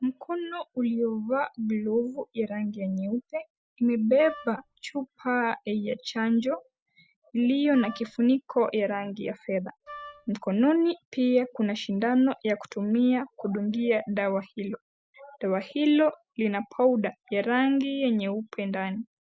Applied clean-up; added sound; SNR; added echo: none; Wind instrument, woodwind instrument; 18 dB; none.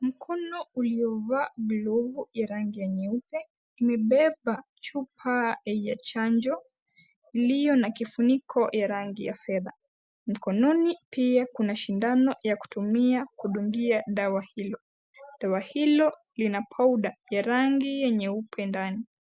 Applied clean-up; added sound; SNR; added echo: none; none; none; none.